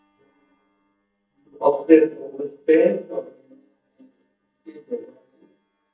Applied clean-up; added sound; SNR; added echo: neural mask model DeepFilterNet 3.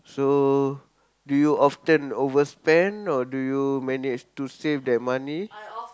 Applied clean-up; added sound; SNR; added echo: none; none; none; none.